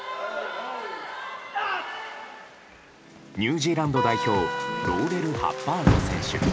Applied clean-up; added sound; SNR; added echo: none; Guitar; 15 dB; none.